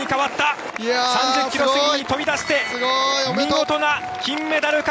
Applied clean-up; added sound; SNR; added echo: none; none; none; none.